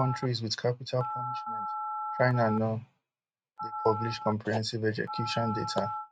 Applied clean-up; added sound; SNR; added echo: neural mask model RNNoise.